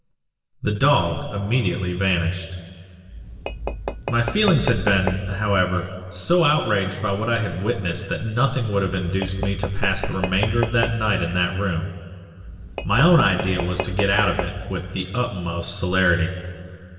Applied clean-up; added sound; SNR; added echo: none; Tap / Glass; 7 dB; reverberation time 2.3 s.